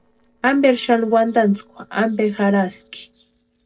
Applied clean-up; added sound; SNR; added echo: neural separator model SepFormer DNS4.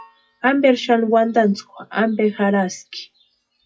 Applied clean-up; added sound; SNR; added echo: classical method WPE with log-MMSE.